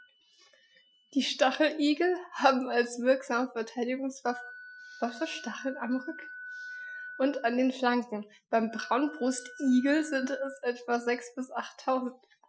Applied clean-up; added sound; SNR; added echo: classical method Wiener filter.